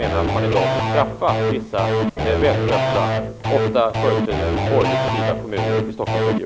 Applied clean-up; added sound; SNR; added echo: none; Electric guitar / Bass guitar; -3 dB; none.